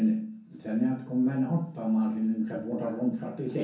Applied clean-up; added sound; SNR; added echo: none; none; none; reverberation time 0.5 s.